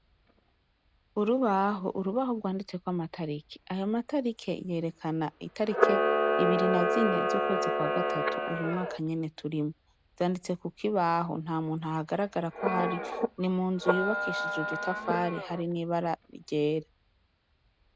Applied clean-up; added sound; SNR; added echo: none; Camera; 2 dB; none.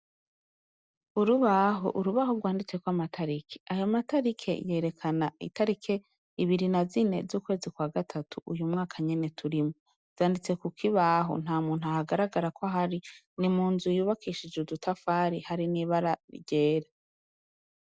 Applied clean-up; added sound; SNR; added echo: none; none; none; none.